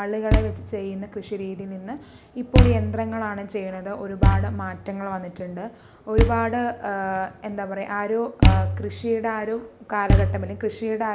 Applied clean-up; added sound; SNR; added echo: none; Thump, thud; -3 dB; none.